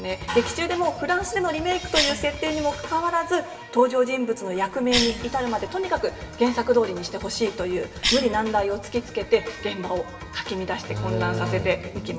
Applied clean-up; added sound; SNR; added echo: none; Cough; 9 dB; reverberation time 0.9 s.